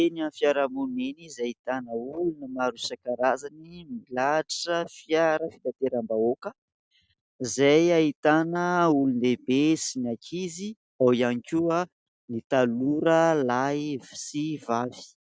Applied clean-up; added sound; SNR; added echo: none; none; none; none.